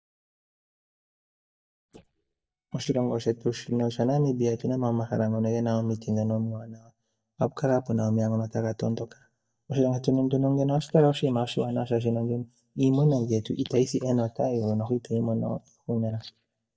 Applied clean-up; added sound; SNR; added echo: neural mask model DeepFilterNet 3.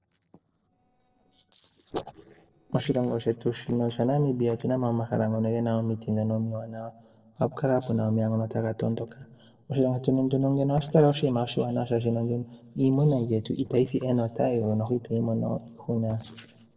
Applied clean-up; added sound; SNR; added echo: neural separator model SepFormer DNS4.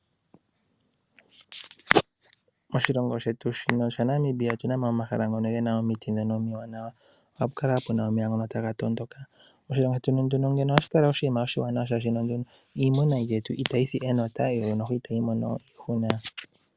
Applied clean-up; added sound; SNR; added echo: none; none; none; none.